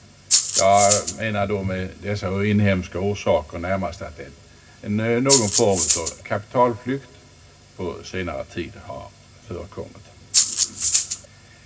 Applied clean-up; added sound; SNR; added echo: none; Rattle (instrument); -3 dB; reverberation time 0.4 s.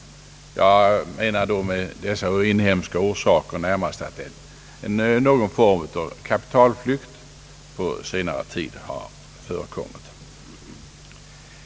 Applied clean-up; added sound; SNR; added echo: none; none; none; none.